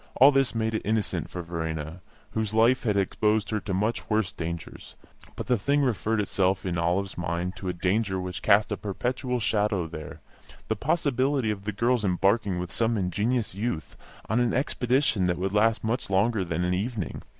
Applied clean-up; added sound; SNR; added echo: none; none; none; none.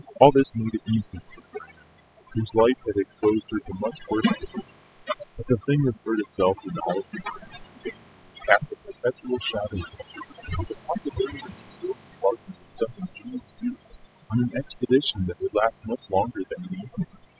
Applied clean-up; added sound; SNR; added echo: classical method spectral subtraction.